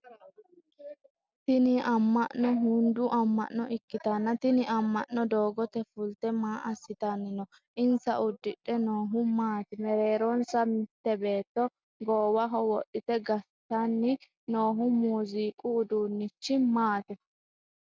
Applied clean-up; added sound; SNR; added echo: none; none; none; none.